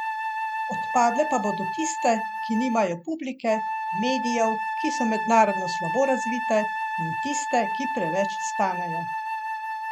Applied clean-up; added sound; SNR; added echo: none; Wind instrument, woodwind instrument; 2 dB; none.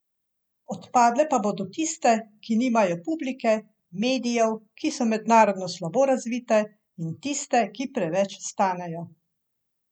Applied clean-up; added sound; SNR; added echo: none; none; none; none.